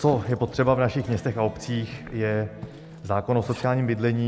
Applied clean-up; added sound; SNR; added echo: none; Electric guitar + Zipper (clothing); 18 dB; none.